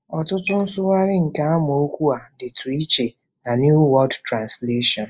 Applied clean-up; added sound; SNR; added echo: neural mask model Resemble Enhance denoiser.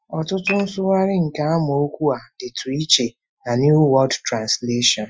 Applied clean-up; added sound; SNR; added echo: classical method Wiener filter.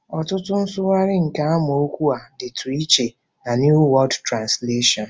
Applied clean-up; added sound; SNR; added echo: none; none; none; none.